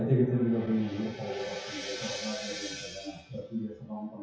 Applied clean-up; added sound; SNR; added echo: classical method WPE with log-MMSE.